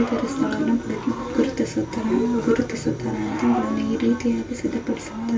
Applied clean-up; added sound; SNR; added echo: none; Cricket / Growling; 8 dB; reverberation time 0.2 s.